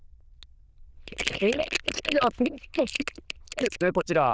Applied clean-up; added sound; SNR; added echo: neural diffusion model UNIVERSE++.